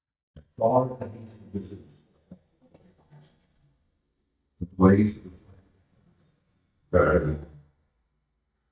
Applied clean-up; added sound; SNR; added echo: neural mask model DeepFilterNet 3.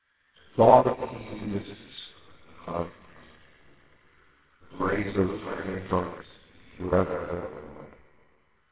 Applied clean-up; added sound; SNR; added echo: neural separator model SepFormer WHAMR!.